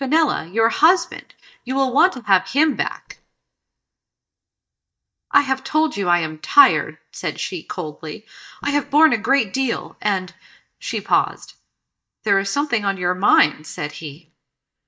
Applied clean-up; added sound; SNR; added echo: neural mask model DeepFilterNet 3.